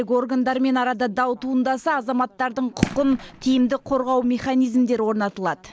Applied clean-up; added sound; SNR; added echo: none; Fireworks; 8 dB; none.